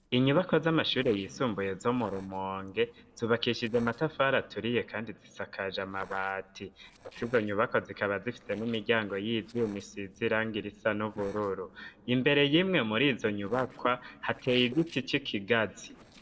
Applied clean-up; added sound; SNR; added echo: neural separator model SepFormer DNS4.